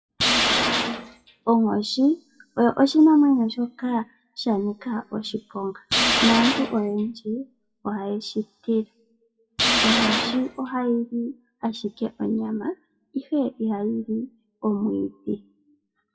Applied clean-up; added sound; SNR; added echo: classical method WPE with log-MMSE.